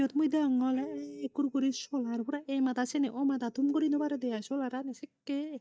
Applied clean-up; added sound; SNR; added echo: neural mask model DeepFilterNet 3.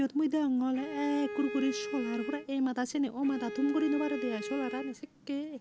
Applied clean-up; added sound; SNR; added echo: none; Bowed string instrument; 9 dB; none.